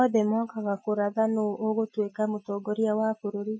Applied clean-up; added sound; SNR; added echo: classical method Wiener filter.